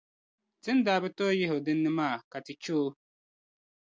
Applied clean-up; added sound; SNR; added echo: none; none; none; none.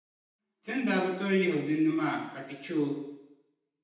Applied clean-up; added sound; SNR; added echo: none; none; none; reverberation time 0.9 s.